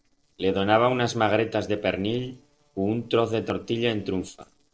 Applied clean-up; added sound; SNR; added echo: neural separator model SepFormer DNS4.